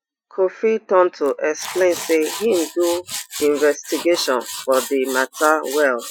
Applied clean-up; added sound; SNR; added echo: classical method Wiener filter.